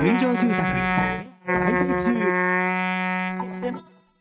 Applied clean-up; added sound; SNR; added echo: neural mask model RNNoise.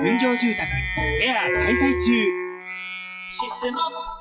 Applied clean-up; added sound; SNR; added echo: classical method log-MMSE.